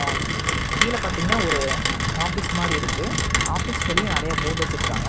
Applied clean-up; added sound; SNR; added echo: none; Rain; -3 dB; none.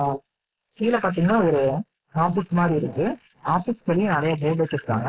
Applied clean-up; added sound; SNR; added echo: neural mask model Resemble Enhance denoiser.